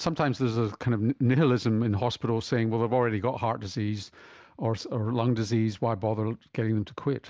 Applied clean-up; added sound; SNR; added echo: none; none; none; none.